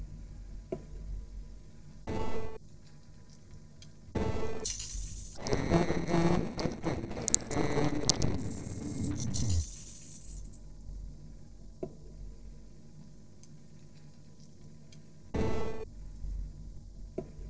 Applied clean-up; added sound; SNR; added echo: neural separator model SepFormer DNS4.